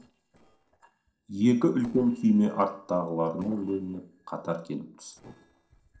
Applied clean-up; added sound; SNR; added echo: neural separator model SepFormer DNS4.